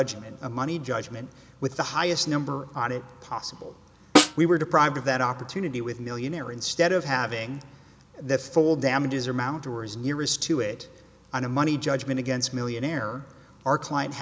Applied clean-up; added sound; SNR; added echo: none; Snare drum; -4 dB; none.